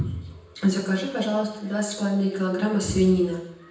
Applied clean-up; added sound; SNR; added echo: none; none; none; reverberation time 0.9 s.